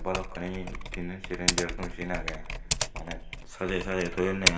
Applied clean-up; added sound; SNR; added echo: none; Typing; -1 dB; reverberation time 2.8 s.